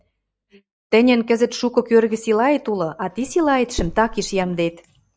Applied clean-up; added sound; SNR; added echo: neural mask model DeepFilterNet 3.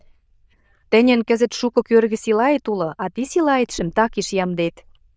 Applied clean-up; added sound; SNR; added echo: neural diffusion model UNIVERSE++.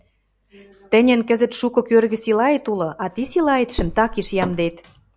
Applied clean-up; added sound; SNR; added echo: none; Car; 8 dB; none.